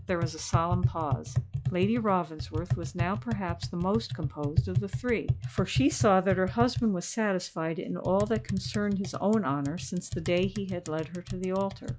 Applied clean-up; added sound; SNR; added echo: classical method log-MMSE.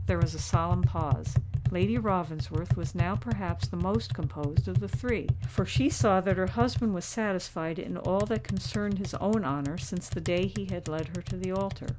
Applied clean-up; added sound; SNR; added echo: none; Tap; 1 dB; none.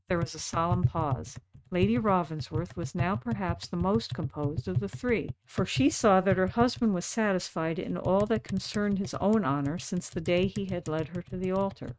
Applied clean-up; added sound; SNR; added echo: neural mask model RNNoise.